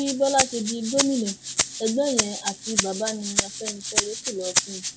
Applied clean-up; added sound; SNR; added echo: none; Rattle (instrument); 0 dB; none.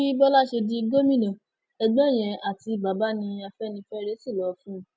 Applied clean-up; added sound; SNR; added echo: none; none; none; none.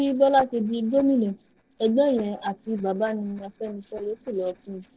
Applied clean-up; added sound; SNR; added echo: neural separator model SepFormer DNS4.